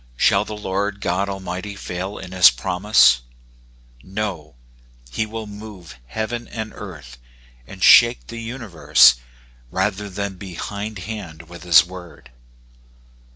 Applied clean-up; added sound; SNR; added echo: none; none; none; none.